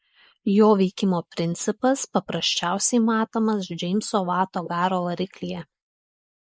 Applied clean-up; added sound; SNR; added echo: neural mask model Resemble Enhance denoiser.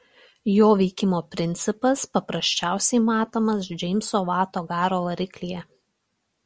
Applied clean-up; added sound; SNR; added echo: none; none; none; none.